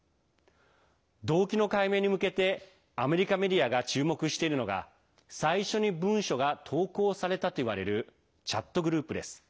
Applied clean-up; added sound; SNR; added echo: none; none; none; none.